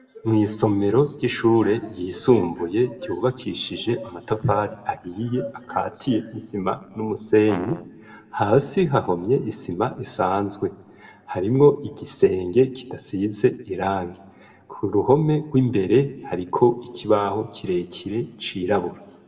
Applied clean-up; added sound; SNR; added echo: none; Brass instrument; 15 dB; reverberation time 1.1 s.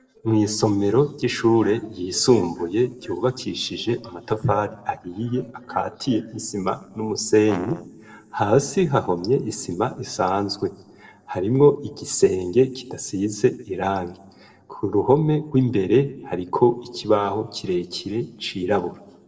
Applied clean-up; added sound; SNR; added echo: neural separator model SepFormer DNS4.